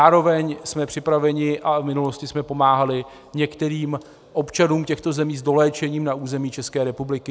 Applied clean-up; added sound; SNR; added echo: none; none; none; none.